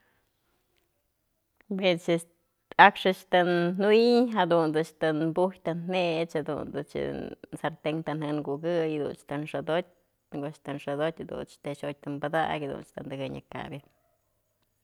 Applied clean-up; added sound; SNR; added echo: none; none; none; none.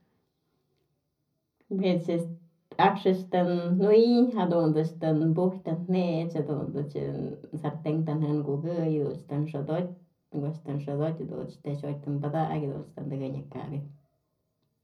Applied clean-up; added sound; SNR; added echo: none; none; none; reverberation time 0.4 s.